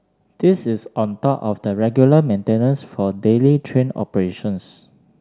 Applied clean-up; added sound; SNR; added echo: none; none; none; none.